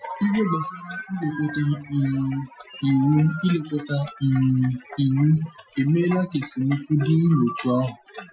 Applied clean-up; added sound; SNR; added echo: classical method Wiener filter.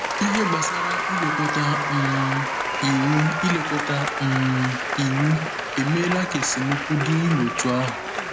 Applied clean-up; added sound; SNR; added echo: none; Applause; 2 dB; none.